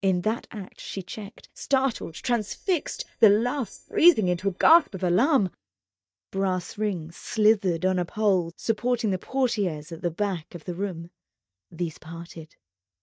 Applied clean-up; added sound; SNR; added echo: neural mask model DeepFilterNet 3.